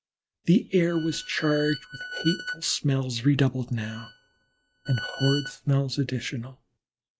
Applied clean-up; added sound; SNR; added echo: neural mask model RNNoise.